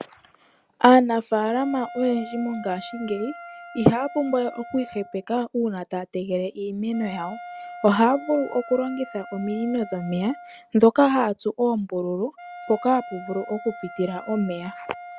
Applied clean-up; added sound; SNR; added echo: none; Wind instrument, woodwind instrument; 17 dB; none.